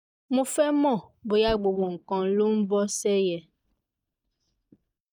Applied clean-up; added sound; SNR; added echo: neural mask model DeepFilterNet 3.